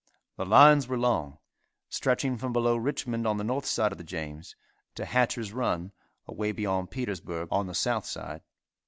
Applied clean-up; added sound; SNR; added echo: none; none; none; none.